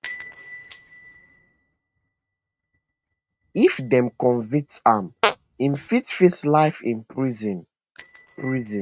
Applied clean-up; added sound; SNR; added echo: neural mask model RNNoise.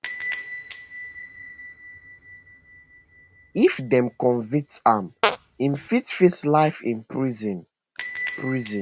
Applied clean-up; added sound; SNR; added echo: none; Fart + Door / Bell; 2 dB; none.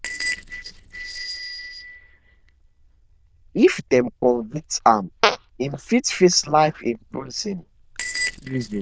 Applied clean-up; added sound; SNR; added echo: neural diffusion model UNIVERSE++.